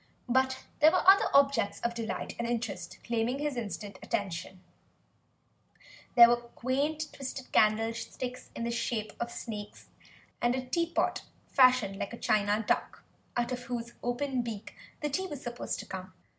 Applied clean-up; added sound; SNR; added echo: none; none; none; none.